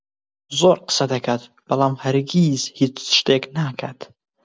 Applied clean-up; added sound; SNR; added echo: none; none; none; none.